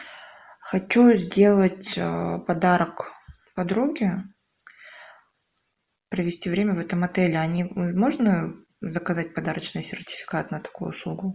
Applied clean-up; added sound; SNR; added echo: none; none; none; none.